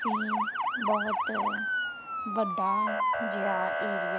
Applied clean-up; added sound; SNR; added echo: none; Motor vehicle (road) / Siren; -4 dB; none.